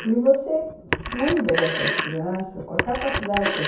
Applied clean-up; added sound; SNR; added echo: none; Telephone; 4 dB; reverberation time 0.6 s.